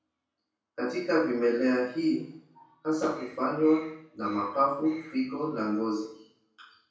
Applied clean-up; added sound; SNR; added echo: none; none; none; reverberation time 0.6 s.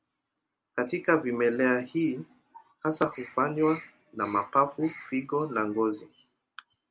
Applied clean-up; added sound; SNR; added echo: none; none; none; none.